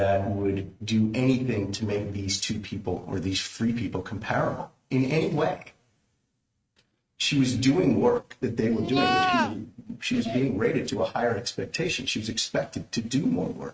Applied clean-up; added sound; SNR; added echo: neural mask model RNNoise.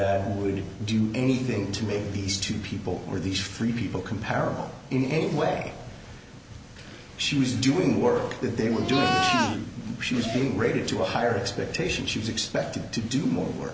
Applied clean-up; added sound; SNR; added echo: none; Livestock, farm animals, working animals; 0 dB; none.